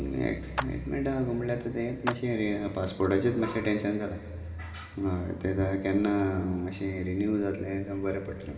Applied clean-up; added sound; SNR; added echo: none; Clapping; 12 dB; reverberation time 2.1 s.